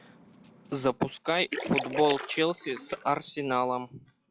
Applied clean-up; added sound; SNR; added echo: classical method log-MMSE.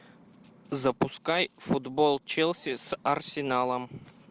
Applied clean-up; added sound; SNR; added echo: none; none; none; none.